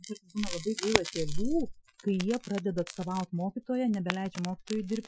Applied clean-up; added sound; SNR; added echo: classical method Wiener filter.